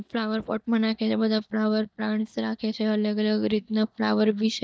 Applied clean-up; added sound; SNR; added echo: neural mask model DeepFilterNet 3.